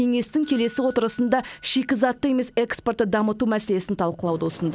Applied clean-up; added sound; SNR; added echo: none; Doorbell; 19 dB; none.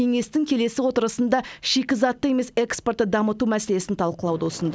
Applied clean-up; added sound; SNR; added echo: none; none; none; none.